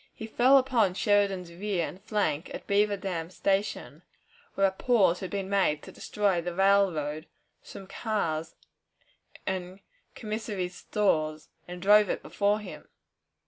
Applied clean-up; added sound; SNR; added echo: none; none; none; none.